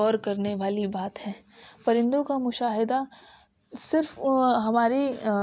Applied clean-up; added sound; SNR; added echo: none; none; none; none.